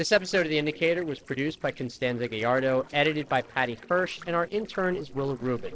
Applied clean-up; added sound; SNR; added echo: neural separator model SepFormer DNS4.